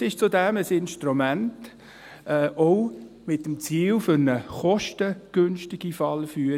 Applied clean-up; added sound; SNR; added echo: none; none; none; none.